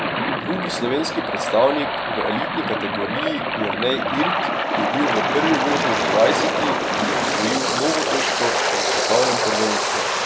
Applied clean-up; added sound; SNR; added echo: none; Waves, surf; -3 dB; none.